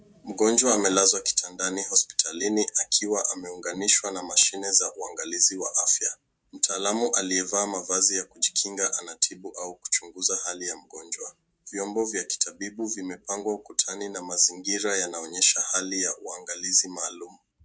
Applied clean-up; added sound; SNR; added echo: none; none; none; none.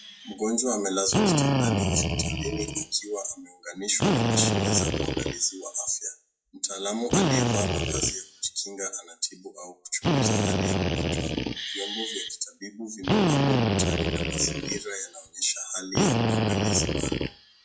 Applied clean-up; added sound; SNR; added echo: classical method WPE with log-MMSE.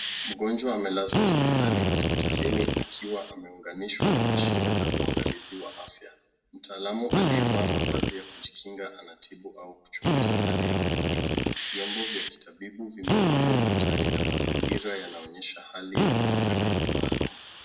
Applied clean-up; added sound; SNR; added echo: none; Drill; -5 dB; reverberation time 0.7 s.